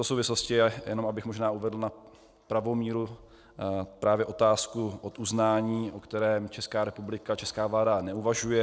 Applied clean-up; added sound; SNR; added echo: none; none; none; none.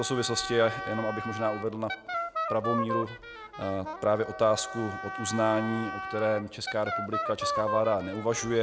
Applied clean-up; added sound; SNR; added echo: none; Wind instrument, woodwind instrument; 6 dB; none.